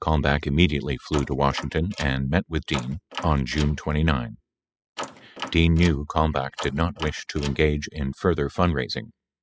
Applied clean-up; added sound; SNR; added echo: classical method spectral subtraction.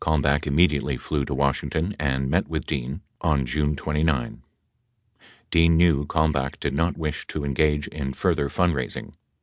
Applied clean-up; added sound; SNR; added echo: none; none; none; none.